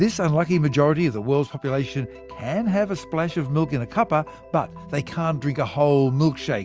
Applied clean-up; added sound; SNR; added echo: none; none; none; none.